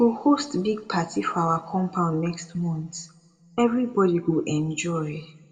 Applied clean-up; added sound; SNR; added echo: none; none; none; reverberation time 1.1 s.